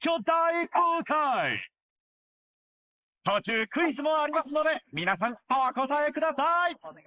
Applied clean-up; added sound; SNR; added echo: neural mask model Resemble Enhance denoiser.